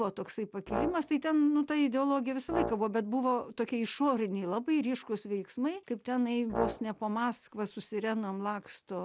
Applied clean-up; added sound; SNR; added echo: none; Brass instrument; 9 dB; none.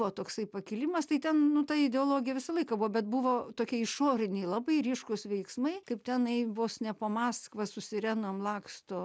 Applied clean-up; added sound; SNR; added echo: none; none; none; none.